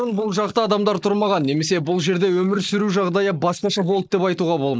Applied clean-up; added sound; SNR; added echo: neural mask model Resemble Enhance denoiser.